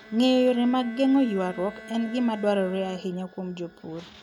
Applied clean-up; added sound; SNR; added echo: none; Bowed string instrument; 19 dB; none.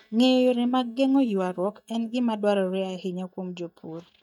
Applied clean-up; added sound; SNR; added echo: neural mask model DeepFilterNet 3.